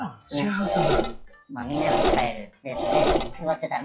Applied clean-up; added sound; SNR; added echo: classical method log-MMSE.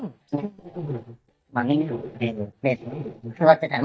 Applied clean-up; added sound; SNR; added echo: neural mask model DeepFilterNet 3.